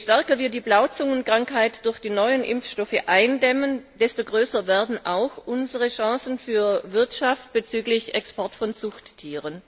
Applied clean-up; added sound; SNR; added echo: none; none; none; none.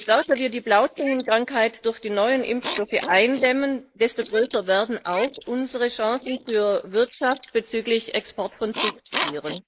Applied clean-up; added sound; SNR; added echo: neural mask model Resemble Enhance denoiser.